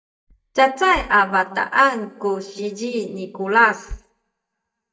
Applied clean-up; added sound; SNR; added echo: neural mask model DeepFilterNet 3.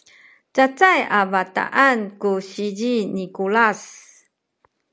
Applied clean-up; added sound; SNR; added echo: none; none; none; none.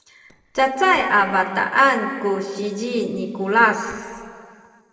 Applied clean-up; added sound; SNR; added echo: neural separator model SepFormer DNS4.